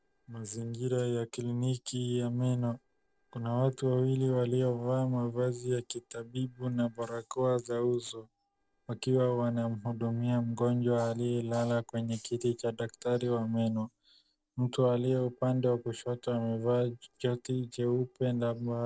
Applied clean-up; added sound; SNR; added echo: neural separator model SepFormer DNS4.